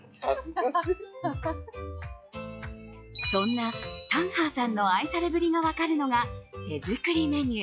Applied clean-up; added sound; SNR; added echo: classical method log-MMSE.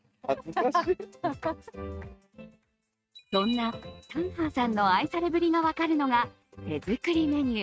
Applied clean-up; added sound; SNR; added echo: neural mask model RNNoise.